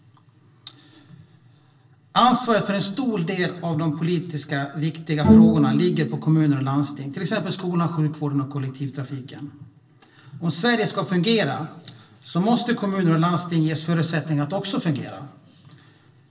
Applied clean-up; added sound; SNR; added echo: none; Bowed string instrument; -3 dB; reverberation time 0.7 s.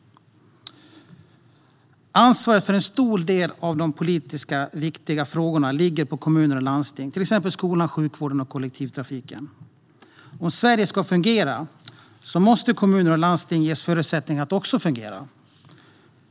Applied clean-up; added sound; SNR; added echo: none; none; none; none.